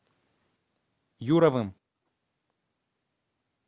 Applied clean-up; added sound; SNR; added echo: none; none; none; none.